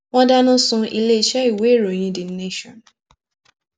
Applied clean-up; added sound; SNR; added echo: none; none; none; none.